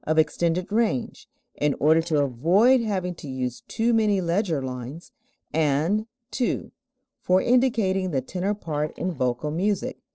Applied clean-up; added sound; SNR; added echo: neural separator model SepFormer DNS4.